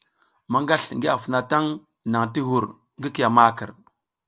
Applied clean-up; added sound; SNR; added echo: none; none; none; none.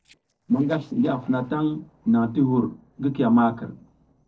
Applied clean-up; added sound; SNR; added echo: neural separator model SepFormer DNS4.